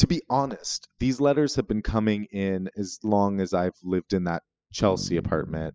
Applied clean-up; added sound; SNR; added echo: classical method spectral subtraction.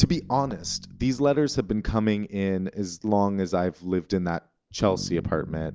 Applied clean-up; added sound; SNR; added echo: none; Bass guitar; 18 dB; none.